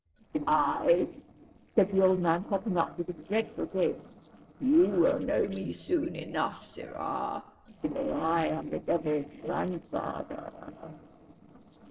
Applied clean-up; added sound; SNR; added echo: neural separator model SepFormer DNS4.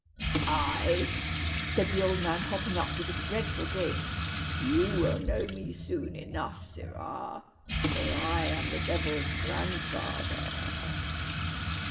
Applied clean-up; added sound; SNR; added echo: none; Sink (filling or washing) / Water tap, faucet; -3 dB; reverberation time 2.6 s.